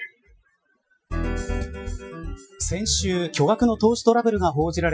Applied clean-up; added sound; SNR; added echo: classical method Wiener filter.